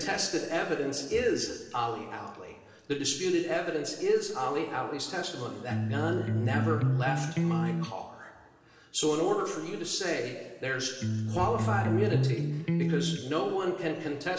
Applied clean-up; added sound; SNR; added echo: none; Electric guitar; -3 dB; reverberation time 1.3 s.